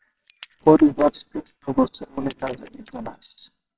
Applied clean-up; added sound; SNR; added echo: neural separator model SepFormer WHAMR!.